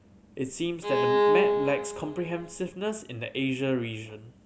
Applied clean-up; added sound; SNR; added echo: none; Bowed string instrument; -5 dB; none.